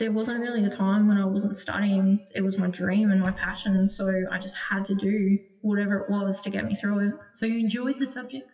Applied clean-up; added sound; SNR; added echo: classical method WPE with log-MMSE.